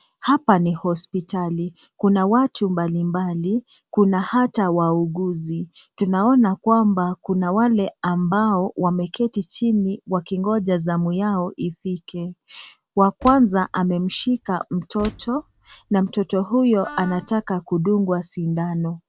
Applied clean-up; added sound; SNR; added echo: none; Wind instrument, woodwind instrument + Slam; 19 dB; none.